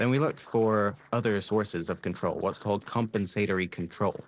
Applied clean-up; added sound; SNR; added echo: neural separator model SepFormer DNS4.